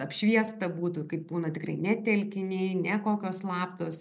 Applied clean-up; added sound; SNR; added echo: none; none; none; none.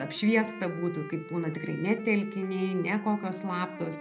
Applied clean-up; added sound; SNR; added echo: none; Wind instrument, woodwind instrument; 14 dB; none.